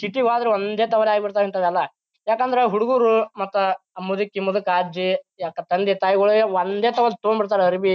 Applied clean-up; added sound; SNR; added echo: none; none; none; none.